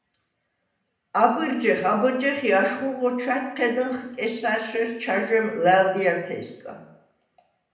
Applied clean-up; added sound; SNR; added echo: none; none; none; reverberation time 0.7 s.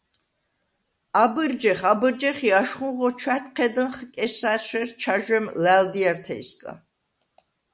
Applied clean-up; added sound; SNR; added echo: none; none; none; none.